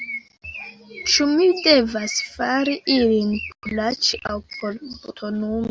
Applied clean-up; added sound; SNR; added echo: none; none; none; none.